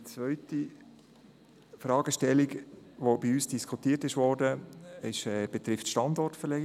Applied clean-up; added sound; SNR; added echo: none; none; none; none.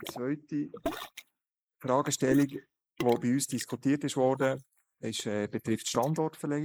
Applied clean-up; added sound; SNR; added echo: neural mask model Resemble Enhance denoiser.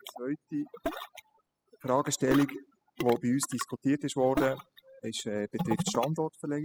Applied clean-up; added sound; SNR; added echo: classical method spectral subtraction.